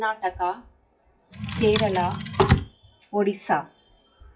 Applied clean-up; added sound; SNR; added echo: classical method WPE with log-MMSE.